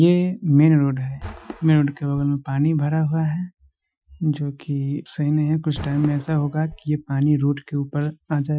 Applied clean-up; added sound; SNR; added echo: classical method Wiener filter.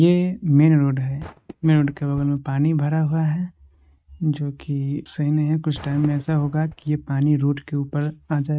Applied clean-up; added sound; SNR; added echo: neural mask model RNNoise.